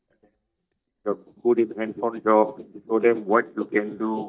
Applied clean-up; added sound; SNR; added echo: neural mask model DeepFilterNet 3.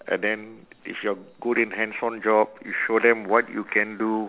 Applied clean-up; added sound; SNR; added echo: none; none; none; none.